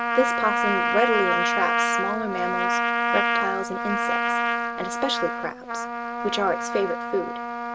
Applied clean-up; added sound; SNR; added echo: none; Trumpet; -3 dB; none.